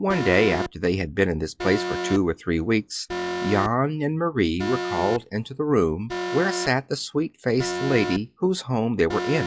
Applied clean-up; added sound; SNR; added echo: classical method log-MMSE.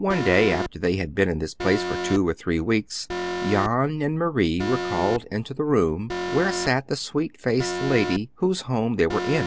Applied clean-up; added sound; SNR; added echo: none; Alarm; 8 dB; none.